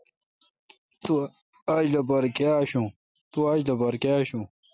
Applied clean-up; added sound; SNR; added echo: none; none; none; none.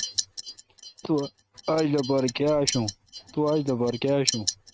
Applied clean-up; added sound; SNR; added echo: neural mask model RNNoise.